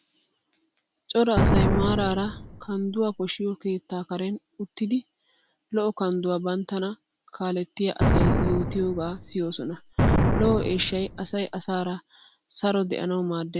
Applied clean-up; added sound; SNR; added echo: none; Explosion; -3 dB; none.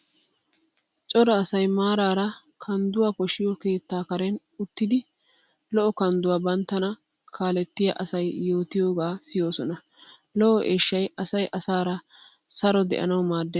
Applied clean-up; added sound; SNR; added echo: none; none; none; none.